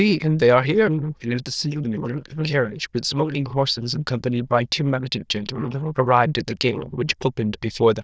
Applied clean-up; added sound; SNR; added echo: neural diffusion model UNIVERSE++.